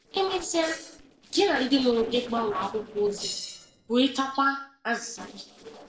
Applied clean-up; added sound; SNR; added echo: neural separator model SepFormer DNS4.